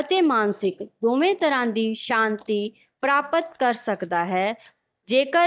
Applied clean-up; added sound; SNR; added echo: neural mask model DeepFilterNet 3.